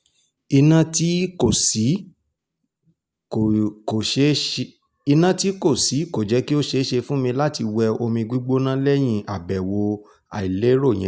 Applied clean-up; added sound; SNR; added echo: none; none; none; none.